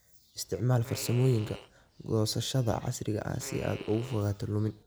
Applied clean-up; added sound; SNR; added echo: none; Fart; 18 dB; none.